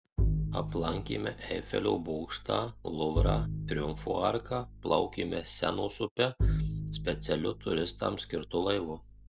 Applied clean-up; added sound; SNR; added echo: none; Bowed string instrument; 2 dB; none.